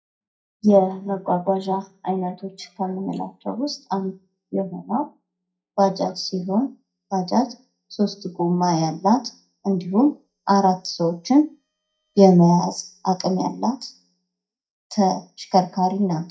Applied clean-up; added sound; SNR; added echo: neural mask model DeepFilterNet 3.